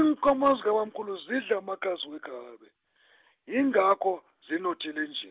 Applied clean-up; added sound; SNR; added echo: none; none; none; none.